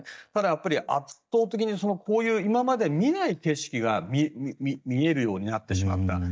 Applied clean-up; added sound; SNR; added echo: neural mask model DeepFilterNet 3.